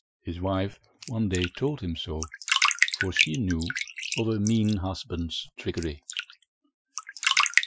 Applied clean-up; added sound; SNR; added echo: classical method Wiener filter.